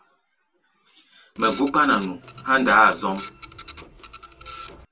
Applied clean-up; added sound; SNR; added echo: none; Printer; 14 dB; reverberation time 0.1 s.